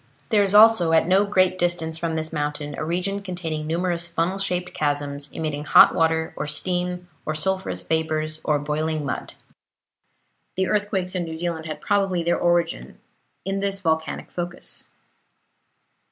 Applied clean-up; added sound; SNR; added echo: none; none; none; none.